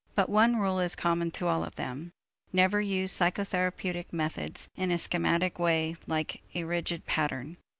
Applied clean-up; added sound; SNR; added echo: none; none; none; none.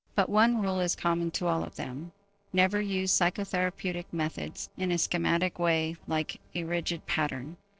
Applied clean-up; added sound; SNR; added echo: neural separator model SepFormer DNS4.